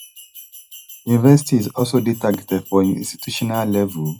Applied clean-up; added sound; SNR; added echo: classical method log-MMSE.